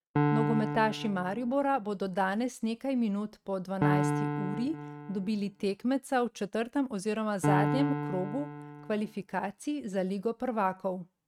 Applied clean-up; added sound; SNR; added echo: neural mask model RNNoise.